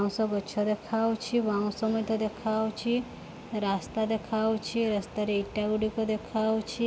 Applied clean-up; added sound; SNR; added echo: none; none; none; none.